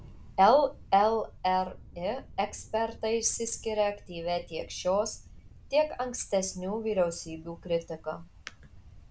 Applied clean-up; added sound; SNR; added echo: none; Thunder; 19 dB; none.